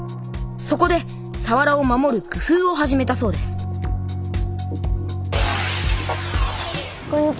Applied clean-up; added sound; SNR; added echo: none; none; none; none.